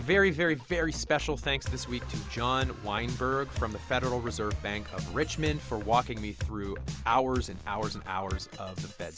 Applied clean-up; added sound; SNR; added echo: none; none; none; none.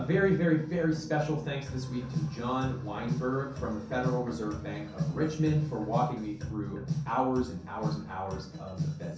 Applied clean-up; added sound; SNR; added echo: none; none; none; reverberation time 0.6 s.